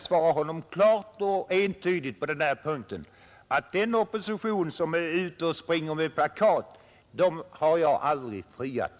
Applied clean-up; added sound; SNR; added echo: none; none; none; none.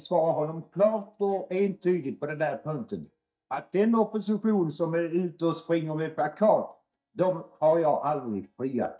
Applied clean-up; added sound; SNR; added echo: neural mask model DeepFilterNet 3.